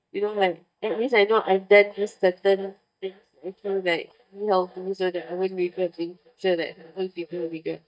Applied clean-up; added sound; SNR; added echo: neural mask model DeepFilterNet 3.